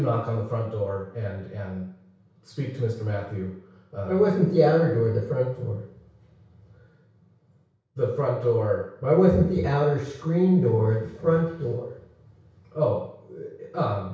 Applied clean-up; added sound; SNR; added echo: none; none; none; reverberation time 0.6 s.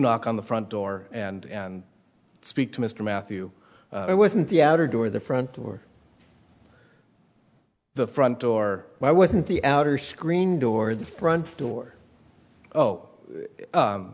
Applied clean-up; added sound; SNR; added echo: none; none; none; none.